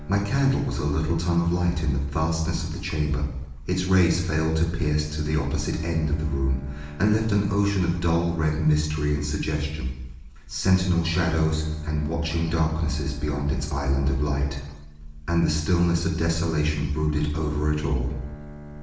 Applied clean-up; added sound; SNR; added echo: none; Bowed string instrument; 19 dB; reverberation time 0.9 s.